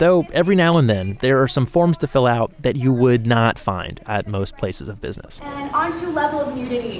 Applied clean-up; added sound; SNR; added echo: none; none; none; none.